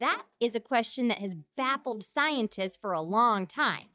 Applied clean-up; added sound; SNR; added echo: neural mask model DeepFilterNet 3.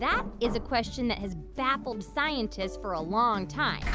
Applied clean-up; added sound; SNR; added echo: none; Knock; 10 dB; none.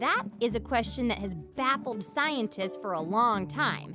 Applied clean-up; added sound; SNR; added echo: none; none; none; none.